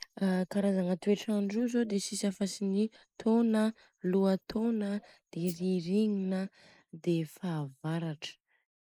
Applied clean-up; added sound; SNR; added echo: neural mask model Resemble Enhance denoiser.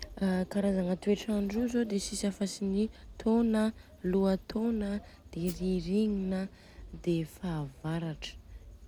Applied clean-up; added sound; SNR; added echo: none; Hi-hat; 16 dB; none.